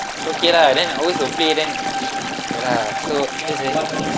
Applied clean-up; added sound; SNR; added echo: none; Bowed string instrument + Stream; 5 dB; none.